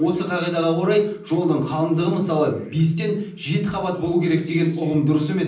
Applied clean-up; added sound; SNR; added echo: none; none; none; reverberation time 0.6 s.